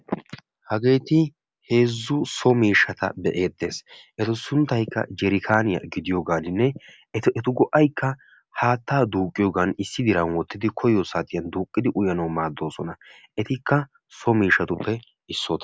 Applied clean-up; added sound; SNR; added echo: none; none; none; none.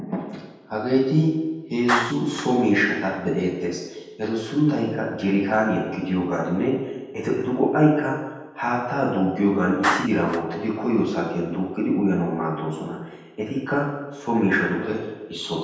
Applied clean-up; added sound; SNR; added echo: none; Clapping; 13 dB; reverberation time 1.1 s.